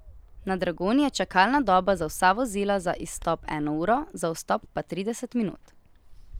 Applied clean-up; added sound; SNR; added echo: none; Bird; 19 dB; none.